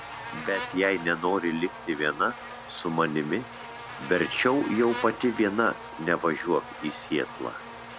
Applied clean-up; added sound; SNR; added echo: none; Buzz; 11 dB; none.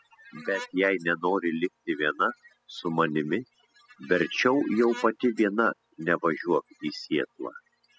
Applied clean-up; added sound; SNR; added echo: classical method spectral subtraction.